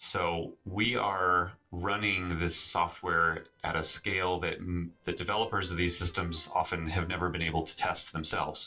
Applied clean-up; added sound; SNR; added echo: neural separator model SepFormer DNS4.